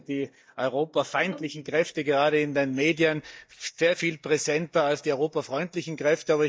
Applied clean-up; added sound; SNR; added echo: neural mask model DeepFilterNet 3.